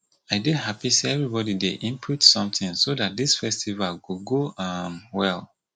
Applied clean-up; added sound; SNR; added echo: none; none; none; none.